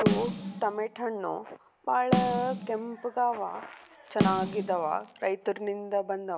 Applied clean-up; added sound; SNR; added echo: none; Snare drum; 3 dB; none.